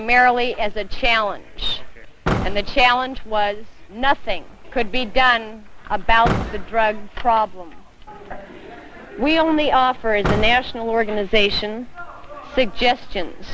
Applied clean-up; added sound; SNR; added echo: none; Slam / Car; 12 dB; none.